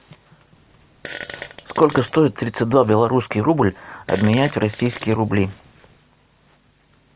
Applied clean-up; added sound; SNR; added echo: none; Fart; 18 dB; none.